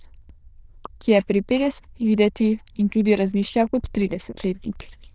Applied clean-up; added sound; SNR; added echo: neural diffusion model UNIVERSE++.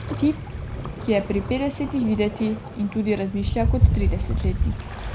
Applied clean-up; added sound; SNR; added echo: none; Waves, surf; 0 dB; none.